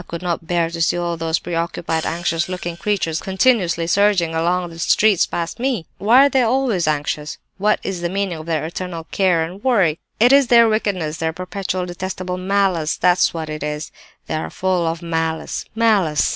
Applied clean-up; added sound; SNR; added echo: none; Hi-hat; 20 dB; none.